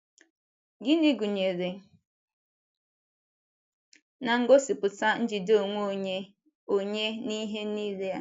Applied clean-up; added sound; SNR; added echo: none; none; none; none.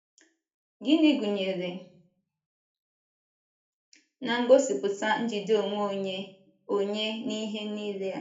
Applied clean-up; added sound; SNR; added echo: none; none; none; reverberation time 0.4 s.